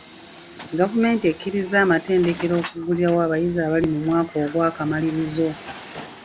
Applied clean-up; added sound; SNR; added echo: none; Truck; 18 dB; none.